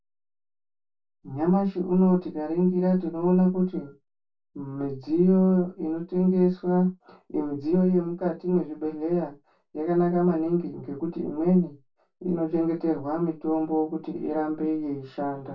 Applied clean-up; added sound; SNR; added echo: none; none; none; reverberation time 0.2 s.